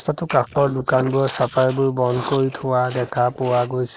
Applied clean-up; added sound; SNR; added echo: neural mask model Resemble Enhance denoiser.